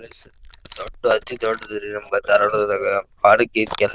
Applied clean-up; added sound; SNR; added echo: neural diffusion model UNIVERSE++.